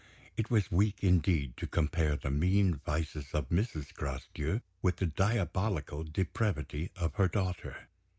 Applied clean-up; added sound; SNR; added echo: none; none; none; none.